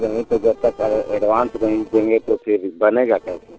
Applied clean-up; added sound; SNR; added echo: neural separator model SepFormer DNS4.